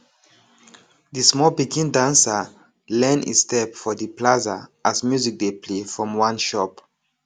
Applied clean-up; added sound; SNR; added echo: none; none; none; none.